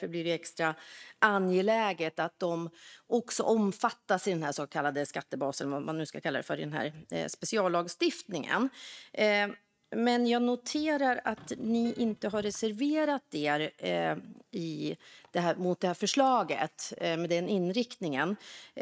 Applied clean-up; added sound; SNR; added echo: neural mask model RNNoise.